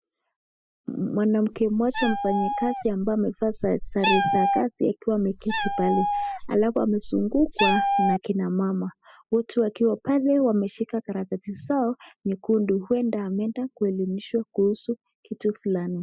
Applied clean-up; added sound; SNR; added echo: classical method spectral subtraction.